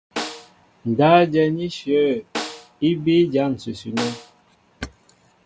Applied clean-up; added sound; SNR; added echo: none; Snare drum; 14 dB; none.